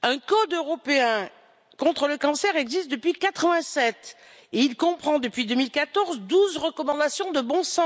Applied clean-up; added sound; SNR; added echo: none; none; none; none.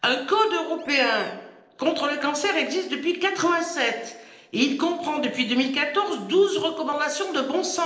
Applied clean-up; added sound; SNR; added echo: neural separator model SepFormer DNS4.